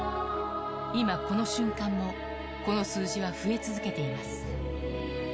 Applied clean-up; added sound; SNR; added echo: none; none; none; none.